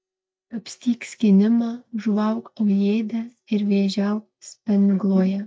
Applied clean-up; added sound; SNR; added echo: neural mask model DeepFilterNet 3.